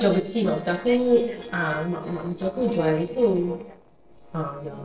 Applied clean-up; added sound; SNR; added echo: neural separator model SepFormer DNS4.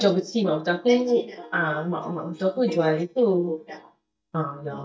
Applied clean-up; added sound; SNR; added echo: neural mask model DeepFilterNet 3.